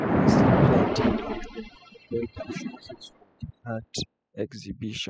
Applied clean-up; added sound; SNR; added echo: classical method spectral subtraction.